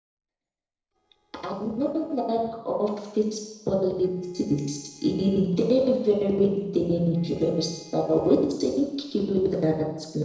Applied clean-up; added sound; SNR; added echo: neural separator model SepFormer DNS4.